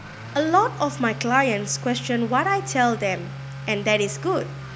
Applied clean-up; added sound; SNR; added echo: none; Accelerating, revving, vroom / Motor vehicle (road); 11 dB; none.